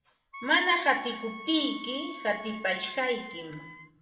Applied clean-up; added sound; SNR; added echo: none; Wind instrument, woodwind instrument; 14 dB; reverberation time 0.7 s.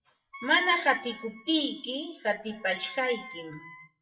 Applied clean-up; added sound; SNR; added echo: classical method WPE with log-MMSE.